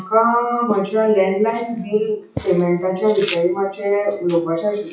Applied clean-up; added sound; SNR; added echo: classical method WPE with log-MMSE.